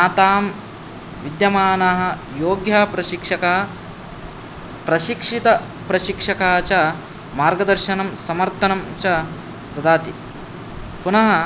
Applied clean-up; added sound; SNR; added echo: none; none; none; none.